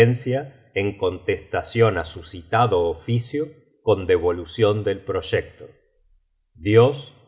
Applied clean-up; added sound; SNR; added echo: none; none; none; none.